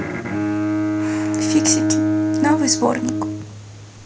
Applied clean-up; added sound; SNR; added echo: none; Bowed string instrument; -3 dB; none.